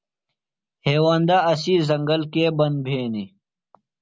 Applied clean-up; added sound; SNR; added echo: none; none; none; none.